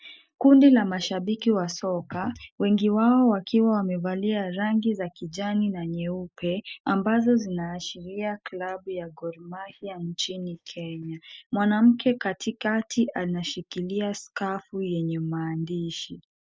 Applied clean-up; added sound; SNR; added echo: neural mask model Resemble Enhance denoiser.